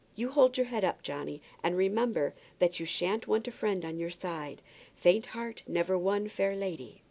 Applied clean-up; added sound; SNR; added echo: none; none; none; none.